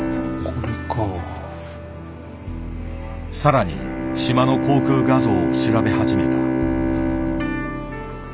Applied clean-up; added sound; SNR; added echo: none; Bowed string instrument; 0 dB; none.